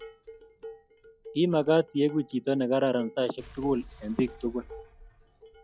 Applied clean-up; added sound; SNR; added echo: classical method log-MMSE.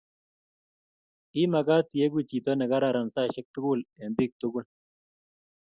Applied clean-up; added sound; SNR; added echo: none; none; none; none.